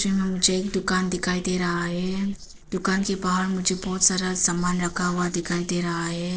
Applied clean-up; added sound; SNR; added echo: neural separator model SepFormer DNS4.